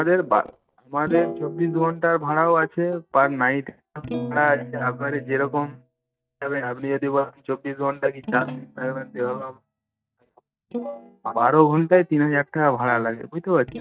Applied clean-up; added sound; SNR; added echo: neural mask model DeepFilterNet 3.